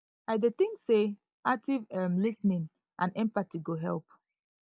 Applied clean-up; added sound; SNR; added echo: neural mask model DeepFilterNet 3.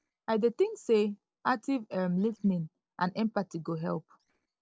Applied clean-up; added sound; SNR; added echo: neural separator model SepFormer DNS4.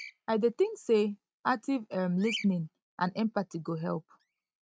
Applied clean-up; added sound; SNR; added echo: neural mask model RNNoise.